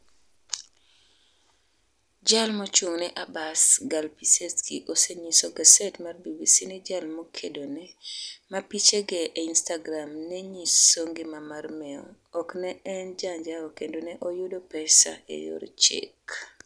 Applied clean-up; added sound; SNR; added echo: none; none; none; none.